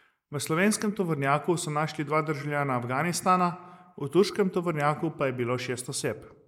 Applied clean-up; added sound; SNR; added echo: neural mask model Resemble Enhance denoiser.